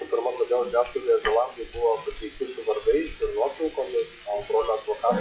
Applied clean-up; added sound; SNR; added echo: classical method WPE with log-MMSE.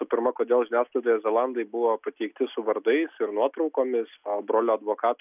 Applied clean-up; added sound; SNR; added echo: none; none; none; none.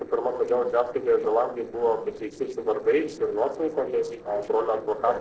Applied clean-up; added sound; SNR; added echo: neural separator model SepFormer DNS4.